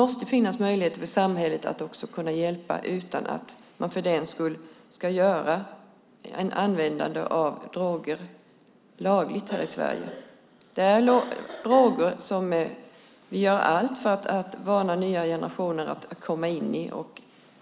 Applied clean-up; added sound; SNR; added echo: none; none; none; none.